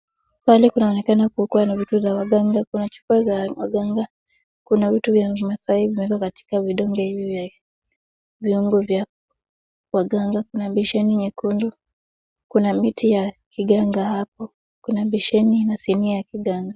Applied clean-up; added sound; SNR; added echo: none; none; none; none.